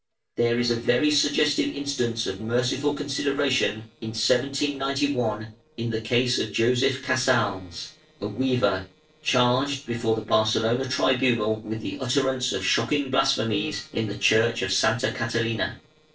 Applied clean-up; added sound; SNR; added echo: neural separator model SepFormer DNS4.